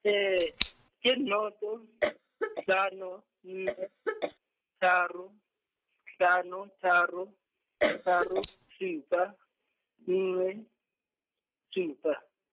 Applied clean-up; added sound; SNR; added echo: neural mask model RNNoise.